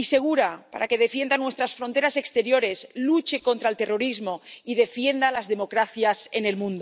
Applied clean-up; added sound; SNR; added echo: none; none; none; none.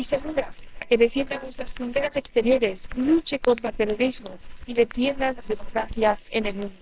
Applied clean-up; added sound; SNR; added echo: neural separator model SepFormer WHAMR!.